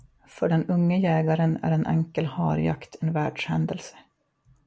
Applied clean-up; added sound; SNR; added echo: none; none; none; none.